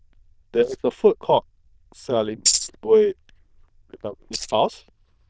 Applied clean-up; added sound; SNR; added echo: neural diffusion model UNIVERSE++.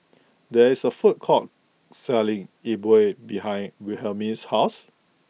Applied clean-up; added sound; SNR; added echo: none; none; none; none.